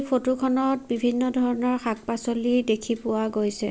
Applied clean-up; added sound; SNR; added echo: none; none; none; none.